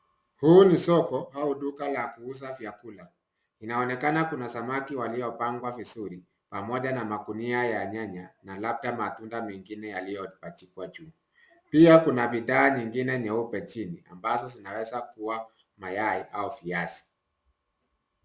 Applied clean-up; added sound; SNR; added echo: none; none; none; none.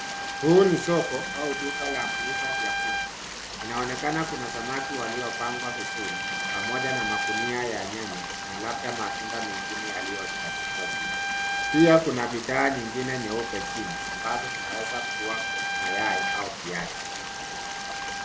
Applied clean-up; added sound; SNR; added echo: none; Stream + Trumpet; 2 dB; none.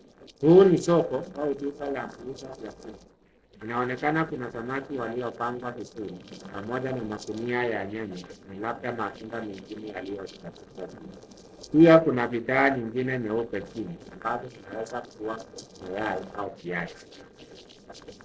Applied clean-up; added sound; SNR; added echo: neural separator model SepFormer DNS4.